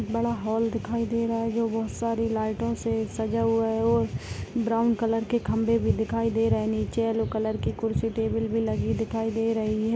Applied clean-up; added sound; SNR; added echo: none; none; none; none.